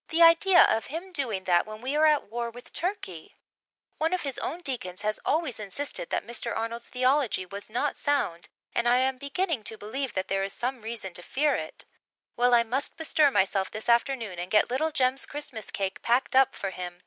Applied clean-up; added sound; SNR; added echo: none; none; none; none.